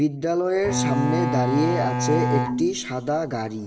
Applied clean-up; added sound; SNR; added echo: none; Bowed string instrument; 1 dB; reverberation time 1.3 s.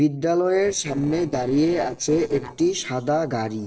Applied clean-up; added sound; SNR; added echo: neural separator model SepFormer DNS4.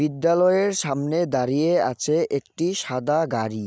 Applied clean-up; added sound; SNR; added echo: none; none; none; none.